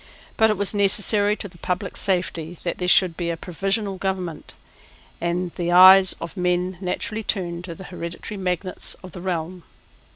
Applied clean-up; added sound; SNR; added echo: none; none; none; none.